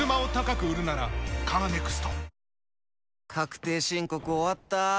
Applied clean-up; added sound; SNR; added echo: none; none; none; none.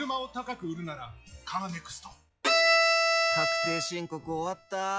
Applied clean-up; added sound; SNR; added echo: classical method log-MMSE.